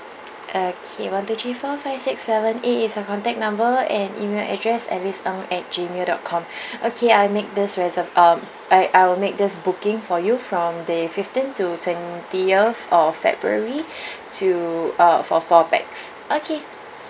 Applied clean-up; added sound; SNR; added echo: none; none; none; none.